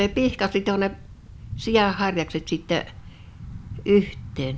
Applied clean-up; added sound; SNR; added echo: none; Thunder / Bicycle; 14 dB; none.